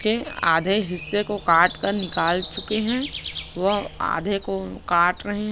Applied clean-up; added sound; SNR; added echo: none; Breathing; 11 dB; none.